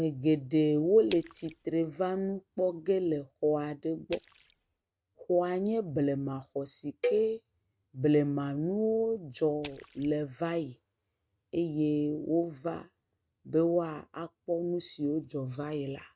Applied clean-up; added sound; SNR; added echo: neural mask model RNNoise.